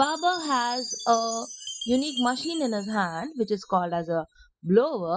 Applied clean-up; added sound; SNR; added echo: classical method spectral subtraction.